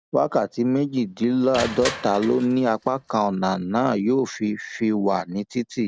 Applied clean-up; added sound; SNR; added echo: none; Crushing; 14 dB; none.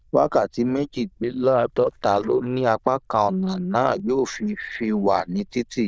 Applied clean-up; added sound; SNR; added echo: neural diffusion model UNIVERSE++.